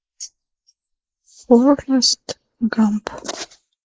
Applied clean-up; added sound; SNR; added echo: neural mask model Resemble Enhance denoiser.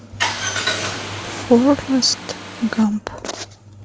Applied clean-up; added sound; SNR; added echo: none; Car; 5 dB; none.